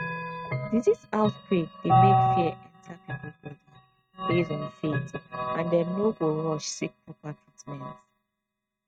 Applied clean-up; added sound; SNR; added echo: neural mask model RNNoise.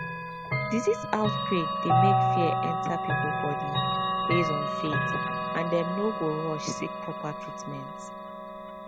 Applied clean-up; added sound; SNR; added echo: none; Chime / Clock; -3 dB; none.